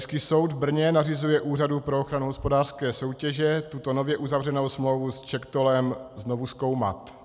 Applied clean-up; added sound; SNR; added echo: none; none; none; none.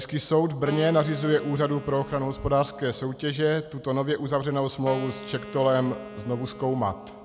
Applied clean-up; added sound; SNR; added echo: none; Wind instrument, woodwind instrument; 16 dB; none.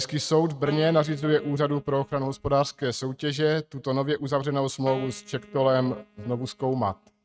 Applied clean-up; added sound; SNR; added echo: neural mask model RNNoise.